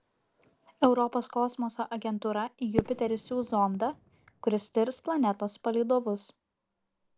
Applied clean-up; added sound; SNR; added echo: none; Fireworks; 14 dB; none.